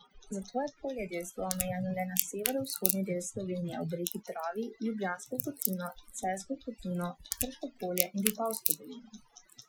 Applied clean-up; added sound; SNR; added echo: classical method Wiener filter.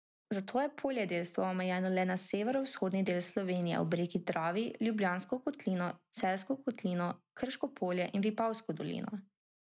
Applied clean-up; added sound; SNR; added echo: none; none; none; none.